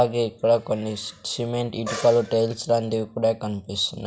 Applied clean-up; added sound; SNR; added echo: none; none; none; none.